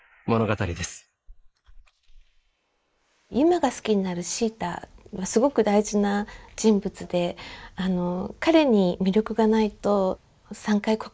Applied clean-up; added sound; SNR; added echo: neural mask model Resemble Enhance denoiser.